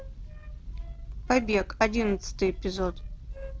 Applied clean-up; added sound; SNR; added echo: neural separator model SepFormer DNS4.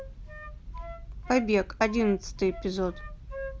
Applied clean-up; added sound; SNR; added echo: none; Wind instrument, woodwind instrument; 16 dB; none.